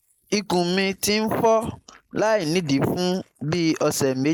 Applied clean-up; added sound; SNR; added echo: neural mask model Resemble Enhance denoiser.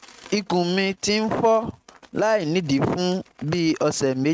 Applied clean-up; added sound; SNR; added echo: neural mask model RNNoise.